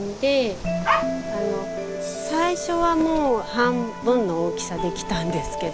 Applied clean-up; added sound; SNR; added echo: none; Wind; 15 dB; none.